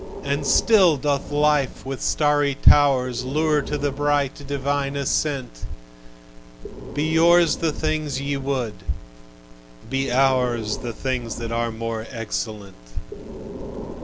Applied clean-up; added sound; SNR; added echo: none; Breathing; 13 dB; none.